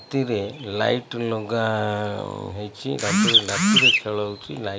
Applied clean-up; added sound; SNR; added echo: none; none; none; none.